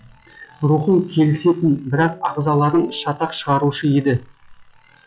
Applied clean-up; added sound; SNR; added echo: classical method log-MMSE.